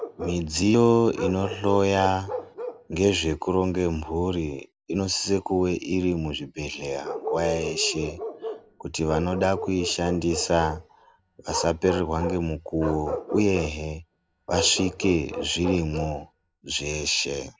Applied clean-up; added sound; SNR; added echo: none; Bark; 10 dB; none.